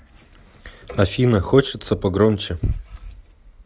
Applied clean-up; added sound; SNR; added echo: none; none; none; none.